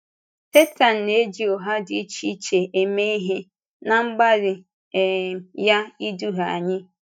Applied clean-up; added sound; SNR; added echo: neural mask model DeepFilterNet 3.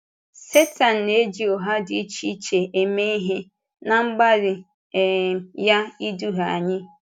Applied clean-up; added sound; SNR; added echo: none; Tambourine; 17 dB; none.